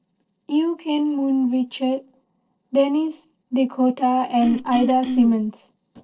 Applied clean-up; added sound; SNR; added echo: neural separator model SepFormer DNS4.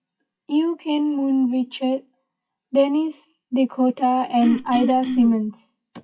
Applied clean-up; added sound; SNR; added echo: classical method WPE with log-MMSE.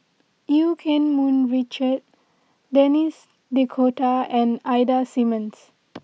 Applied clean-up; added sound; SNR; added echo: none; none; none; none.